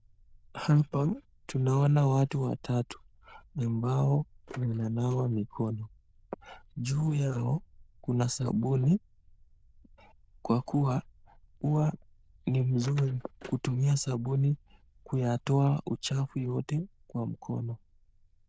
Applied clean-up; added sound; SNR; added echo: neural diffusion model UNIVERSE++.